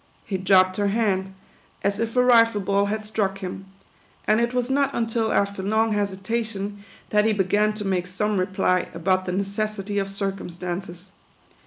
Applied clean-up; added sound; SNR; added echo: none; none; none; none.